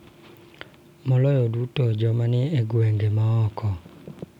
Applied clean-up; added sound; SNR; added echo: none; none; none; none.